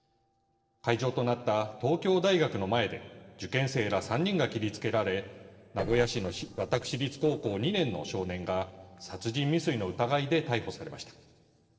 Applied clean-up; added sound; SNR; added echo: neural separator model SepFormer DNS4.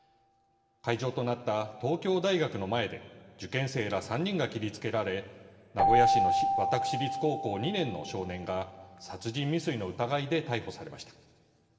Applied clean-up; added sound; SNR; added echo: none; Keyboard (musical); 2 dB; reverberation time 1.9 s.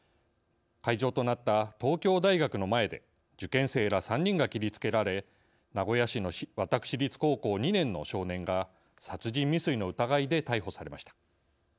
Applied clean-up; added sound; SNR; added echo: none; none; none; none.